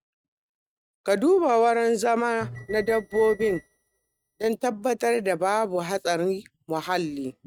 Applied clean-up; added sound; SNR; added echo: neural mask model RNNoise.